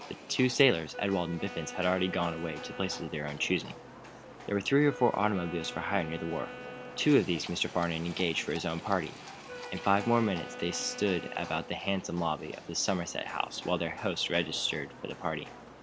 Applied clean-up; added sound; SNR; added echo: none; Livestock, farm animals, working animals + Wind instrument, woodwind instrument; 13 dB; none.